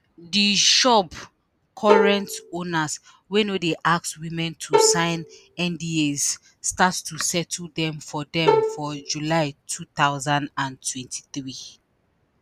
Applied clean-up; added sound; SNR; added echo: none; Bowed string instrument; 0 dB; none.